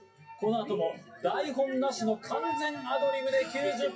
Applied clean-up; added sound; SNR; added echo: classical method WPE with log-MMSE.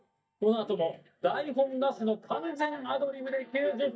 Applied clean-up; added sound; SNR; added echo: neural mask model DeepFilterNet 3.